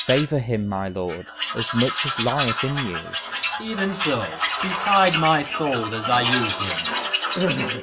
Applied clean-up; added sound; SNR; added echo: none; Tools; 2 dB; none.